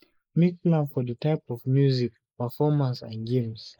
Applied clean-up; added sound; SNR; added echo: neural mask model Resemble Enhance denoiser.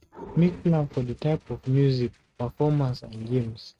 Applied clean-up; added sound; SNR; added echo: neural mask model RNNoise.